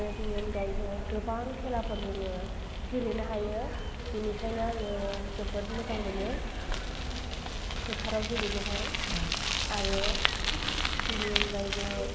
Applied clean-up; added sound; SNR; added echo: none; Bicycle; -2 dB; none.